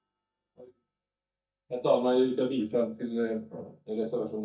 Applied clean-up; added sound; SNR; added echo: neural mask model DeepFilterNet 3.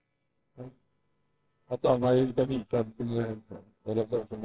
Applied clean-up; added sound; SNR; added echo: neural separator model SepFormer WHAMR!.